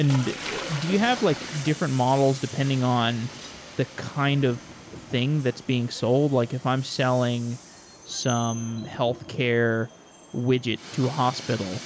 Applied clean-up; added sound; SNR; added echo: none; Train + Sink (filling or washing); 14 dB; none.